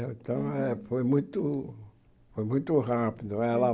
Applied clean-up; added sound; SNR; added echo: none; none; none; none.